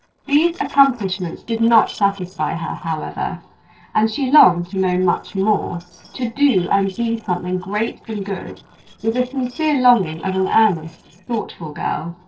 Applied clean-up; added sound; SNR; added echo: neural separator model SepFormer DNS4.